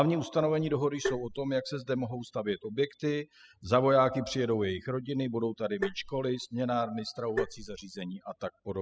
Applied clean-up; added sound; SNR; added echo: classical method spectral subtraction.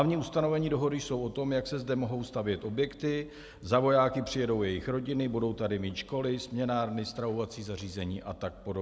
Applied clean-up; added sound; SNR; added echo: none; none; none; none.